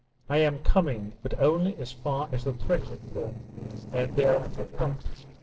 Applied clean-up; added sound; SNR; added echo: neural separator model SepFormer DNS4.